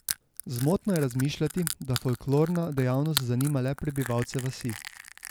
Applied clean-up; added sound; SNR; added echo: none; Crushing; 11 dB; none.